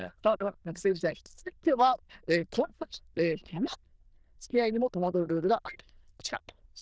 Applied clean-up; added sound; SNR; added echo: neural diffusion model UNIVERSE++.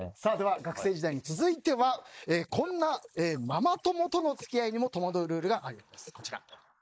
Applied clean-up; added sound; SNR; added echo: neural mask model Resemble Enhance denoiser.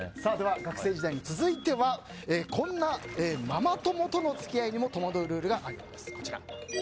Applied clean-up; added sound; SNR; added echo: none; Truck; 19 dB; none.